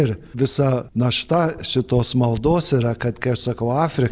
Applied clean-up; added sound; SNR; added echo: none; none; none; none.